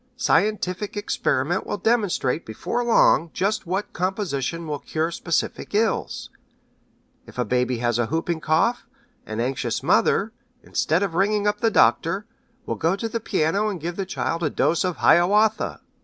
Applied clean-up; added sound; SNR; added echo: none; none; none; none.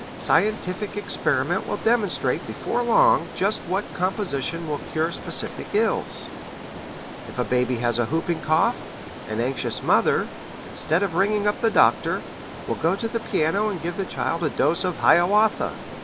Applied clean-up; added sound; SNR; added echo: none; Stream; 12 dB; none.